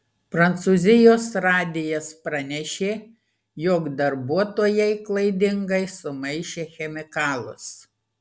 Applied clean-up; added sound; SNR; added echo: none; none; none; none.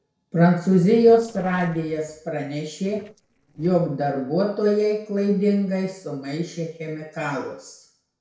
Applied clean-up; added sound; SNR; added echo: neural separator model SepFormer DNS4.